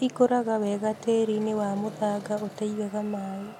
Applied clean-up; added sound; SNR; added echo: none; Traffic noise, roadway noise; 17 dB; none.